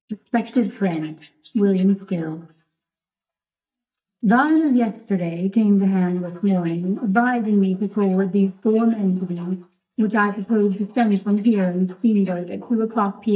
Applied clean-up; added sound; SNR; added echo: neural mask model DeepFilterNet 3.